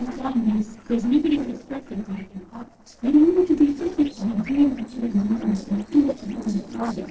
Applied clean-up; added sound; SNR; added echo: neural separator model SepFormer DNS4.